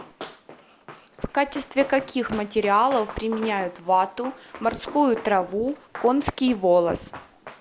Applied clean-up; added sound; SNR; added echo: none; Run; 17 dB; none.